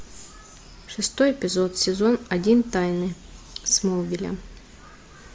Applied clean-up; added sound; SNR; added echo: none; none; none; none.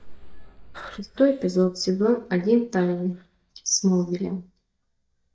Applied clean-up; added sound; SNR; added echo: neural mask model DeepFilterNet 3.